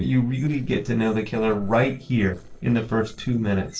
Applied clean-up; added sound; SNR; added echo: neural separator model SepFormer DNS4.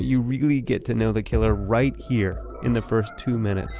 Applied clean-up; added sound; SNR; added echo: none; none; none; none.